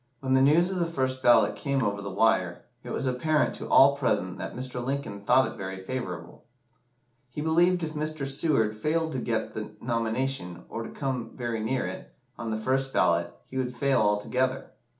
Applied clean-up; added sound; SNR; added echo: none; none; none; none.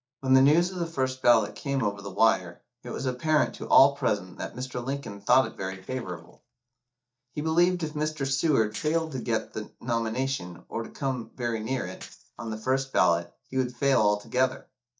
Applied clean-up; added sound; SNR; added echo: neural mask model DeepFilterNet 3.